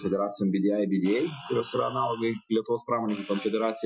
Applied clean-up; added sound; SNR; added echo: classical method Wiener filter.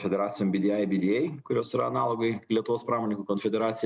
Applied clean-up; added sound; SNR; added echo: none; none; none; none.